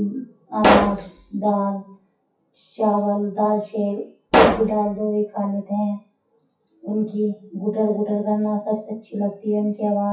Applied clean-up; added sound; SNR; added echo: classical method WPE with log-MMSE.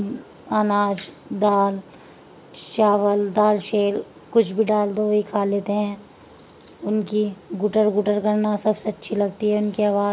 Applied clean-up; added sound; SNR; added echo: none; none; none; none.